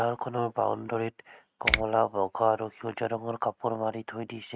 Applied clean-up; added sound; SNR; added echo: neural mask model RNNoise.